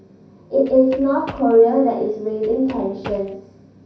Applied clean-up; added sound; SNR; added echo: none; Run; 18 dB; reverberation time 0.6 s.